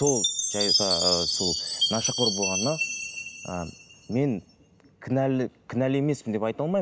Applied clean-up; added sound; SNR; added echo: none; Chime; 2 dB; none.